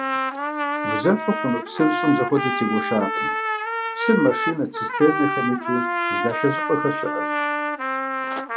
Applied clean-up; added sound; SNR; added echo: none; Trumpet; 1 dB; none.